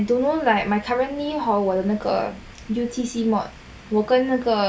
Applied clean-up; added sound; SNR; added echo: none; none; none; none.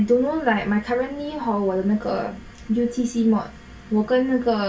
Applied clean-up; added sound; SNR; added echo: none; none; none; reverberation time 0.1 s.